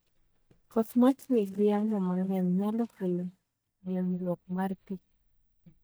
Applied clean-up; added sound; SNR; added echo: neural mask model DeepFilterNet 3.